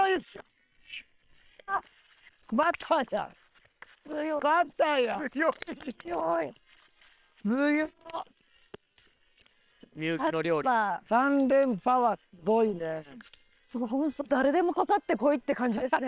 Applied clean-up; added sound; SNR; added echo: neural separator model SepFormer WHAM!.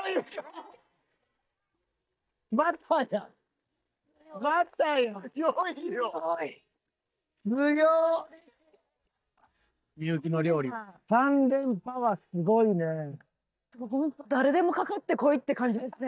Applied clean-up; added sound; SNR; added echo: neural mask model DeepFilterNet 3.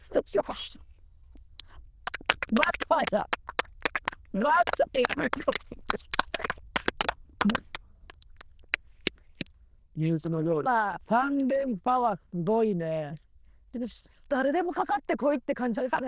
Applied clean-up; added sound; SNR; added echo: neural diffusion model UNIVERSE++.